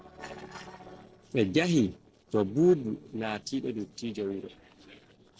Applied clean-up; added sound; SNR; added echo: neural separator model SepFormer DNS4.